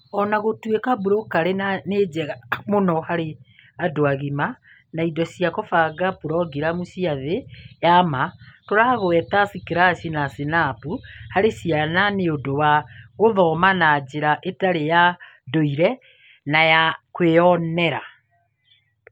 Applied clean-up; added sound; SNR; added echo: none; none; none; none.